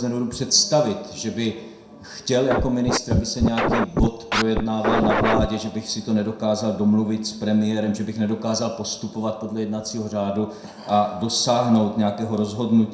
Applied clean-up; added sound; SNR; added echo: none; Scratching (performance technique); 0 dB; reverberation time 0.6 s.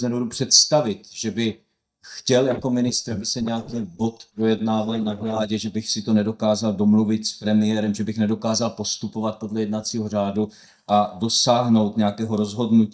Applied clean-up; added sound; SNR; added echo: neural mask model DeepFilterNet 3.